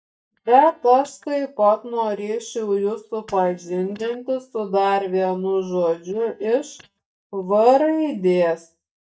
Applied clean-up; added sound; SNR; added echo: neural mask model DeepFilterNet 3.